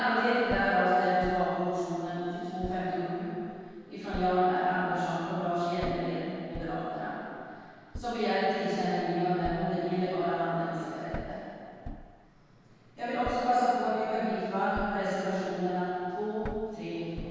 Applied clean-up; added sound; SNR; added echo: none; Thump, thud; 16 dB; reverberation time 2.2 s.